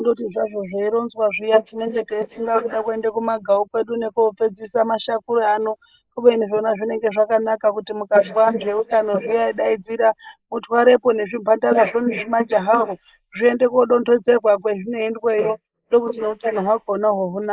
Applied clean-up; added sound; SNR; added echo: neural mask model Resemble Enhance denoiser.